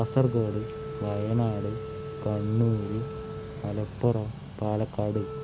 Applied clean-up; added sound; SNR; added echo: none; Mechanical fan + Wind instrument, woodwind instrument; 8 dB; none.